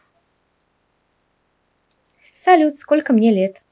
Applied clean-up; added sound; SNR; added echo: none; none; none; none.